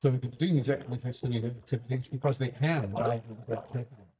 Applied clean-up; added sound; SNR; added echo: neural mask model DeepFilterNet 3.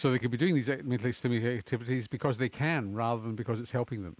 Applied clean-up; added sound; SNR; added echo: none; none; none; none.